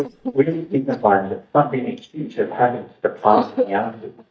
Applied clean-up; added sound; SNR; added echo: neural mask model DeepFilterNet 3.